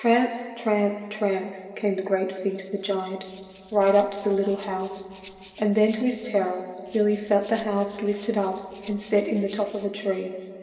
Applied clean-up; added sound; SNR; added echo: neural separator model SepFormer DNS4.